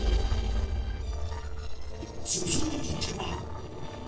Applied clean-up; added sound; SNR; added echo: neural separator model SepFormer DNS4.